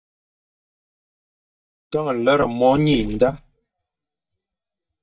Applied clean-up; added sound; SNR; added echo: neural mask model DeepFilterNet 3.